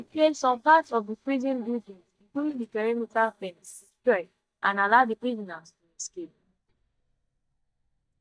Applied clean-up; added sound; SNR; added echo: neural mask model DeepFilterNet 3.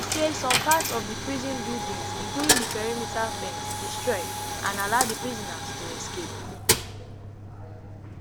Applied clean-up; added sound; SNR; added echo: none; Coin (dropping); -2 dB; none.